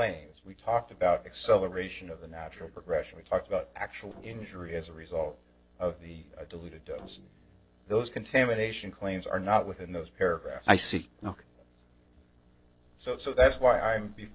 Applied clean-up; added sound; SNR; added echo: neural separator model SepFormer DNS4.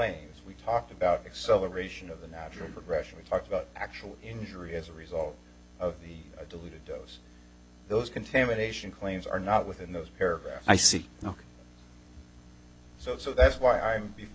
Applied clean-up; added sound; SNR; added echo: none; none; none; none.